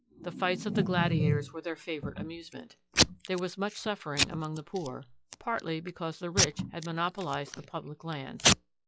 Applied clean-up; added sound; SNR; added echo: classical method log-MMSE.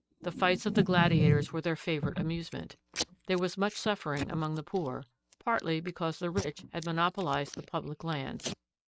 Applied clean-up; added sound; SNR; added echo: neural mask model RNNoise.